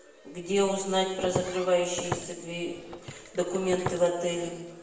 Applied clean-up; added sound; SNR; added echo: none; Walk, footsteps; 9 dB; reverberation time 1.0 s.